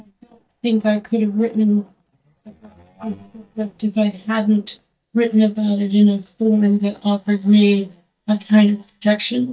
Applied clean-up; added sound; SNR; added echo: neural mask model DeepFilterNet 3.